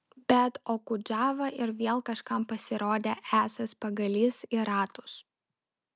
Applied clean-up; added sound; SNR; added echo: none; none; none; none.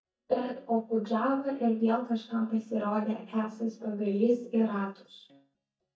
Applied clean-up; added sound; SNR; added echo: neural mask model DeepFilterNet 3.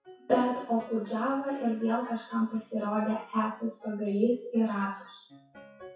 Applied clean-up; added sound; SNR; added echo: classical method WPE with log-MMSE.